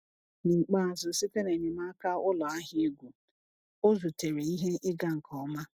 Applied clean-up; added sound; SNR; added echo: none; none; none; none.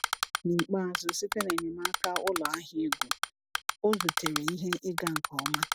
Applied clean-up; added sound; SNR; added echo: none; Typing; 1 dB; none.